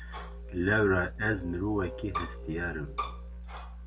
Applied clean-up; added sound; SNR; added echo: none; Bowed string instrument + Musical instrument; 8 dB; none.